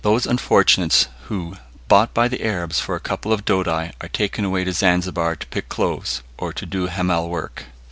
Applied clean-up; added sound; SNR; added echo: none; none; none; none.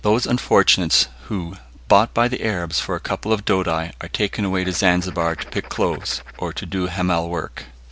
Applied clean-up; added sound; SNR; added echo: none; Writing; 20 dB; none.